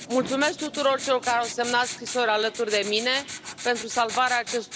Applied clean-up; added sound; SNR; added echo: none; Writing; 11 dB; none.